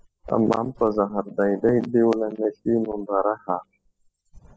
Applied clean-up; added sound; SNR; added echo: classical method spectral subtraction.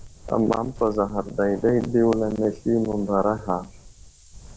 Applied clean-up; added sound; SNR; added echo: none; Wind; 19 dB; none.